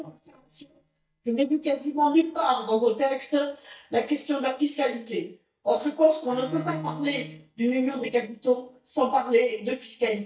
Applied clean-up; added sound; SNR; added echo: neural mask model DeepFilterNet 3.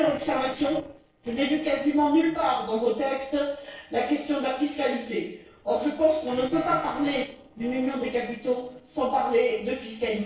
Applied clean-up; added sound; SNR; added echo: neural separator model SepFormer DNS4.